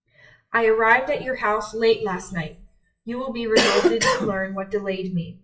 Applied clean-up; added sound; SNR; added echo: classical method WPE with log-MMSE.